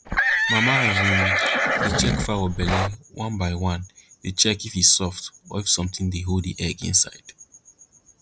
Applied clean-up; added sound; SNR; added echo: none; Livestock, farm animals, working animals; -3 dB; none.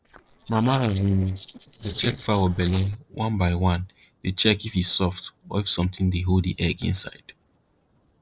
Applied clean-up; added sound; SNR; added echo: neural separator model SepFormer DNS4.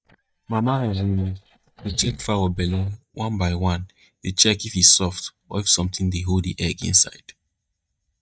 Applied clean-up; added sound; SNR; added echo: neural mask model DeepFilterNet 3.